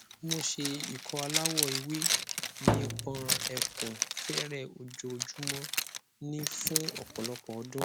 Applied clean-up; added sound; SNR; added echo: none; Thump, thud + Zipper (clothing); -4 dB; none.